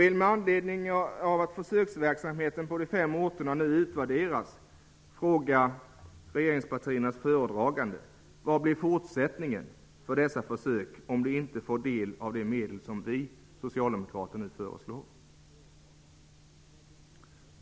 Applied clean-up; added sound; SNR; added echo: none; none; none; none.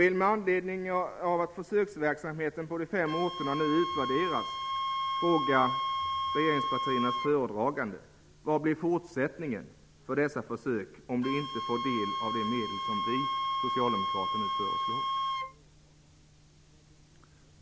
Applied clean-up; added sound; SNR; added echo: none; Wind instrument, woodwind instrument; 3 dB; none.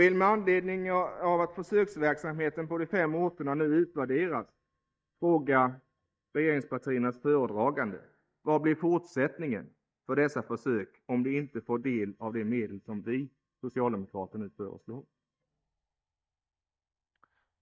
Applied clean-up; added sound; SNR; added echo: neural mask model DeepFilterNet 3.